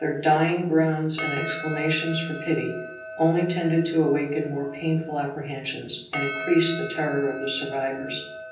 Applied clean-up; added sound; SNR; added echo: none; Percussion; 11 dB; reverberation time 0.6 s.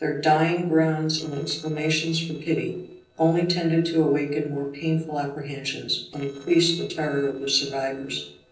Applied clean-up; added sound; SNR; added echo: neural separator model SepFormer DNS4.